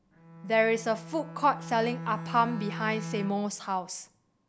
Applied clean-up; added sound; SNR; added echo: none; Bowed string instrument; 11 dB; none.